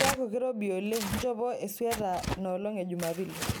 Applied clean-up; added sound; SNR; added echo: none; Tearing; 5 dB; none.